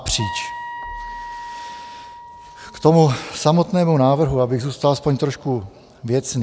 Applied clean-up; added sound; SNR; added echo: none; Wind instrument, woodwind instrument; 13 dB; none.